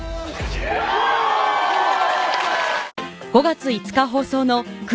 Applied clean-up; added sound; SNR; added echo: none; none; none; none.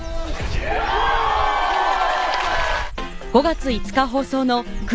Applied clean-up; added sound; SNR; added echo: none; Bird / Dog; 7 dB; none.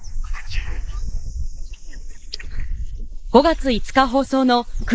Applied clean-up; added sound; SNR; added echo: neural mask model Resemble Enhance denoiser.